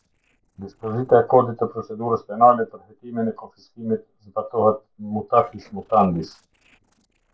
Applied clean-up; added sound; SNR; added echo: neural separator model SepFormer DNS4.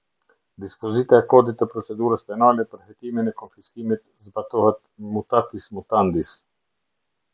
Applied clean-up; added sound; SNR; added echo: none; none; none; none.